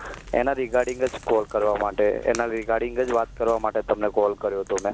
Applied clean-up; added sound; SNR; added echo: none; Crack / Crackle; 18 dB; none.